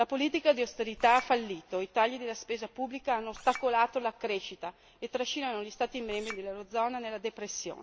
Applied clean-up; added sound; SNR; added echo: none; Chink, clink; 16 dB; none.